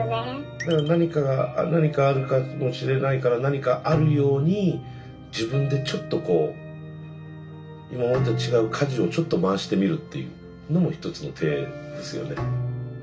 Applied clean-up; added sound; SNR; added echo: none; Bowed string instrument; 11 dB; reverberation time 0.2 s.